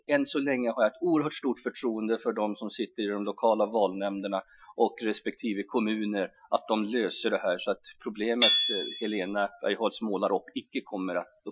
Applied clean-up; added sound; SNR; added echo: classical method Wiener filter.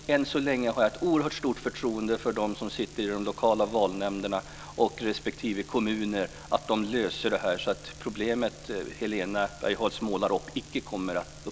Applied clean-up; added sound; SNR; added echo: none; none; none; none.